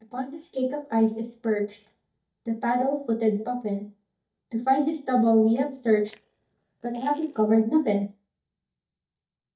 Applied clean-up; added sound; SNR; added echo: neural mask model DeepFilterNet 3.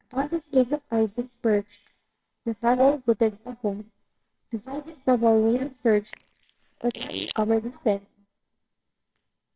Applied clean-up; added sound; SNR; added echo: neural separator model SepFormer WHAMR!.